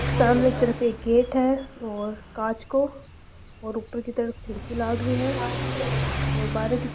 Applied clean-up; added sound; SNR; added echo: none; Accelerating, revving, vroom / Car; 5 dB; none.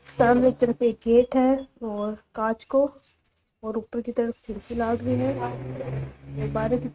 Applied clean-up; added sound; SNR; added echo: neural mask model RNNoise.